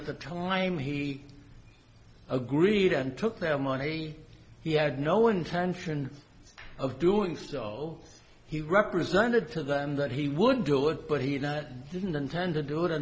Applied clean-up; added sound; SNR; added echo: none; none; none; none.